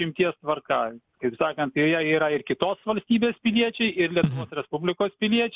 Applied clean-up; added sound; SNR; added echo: none; none; none; none.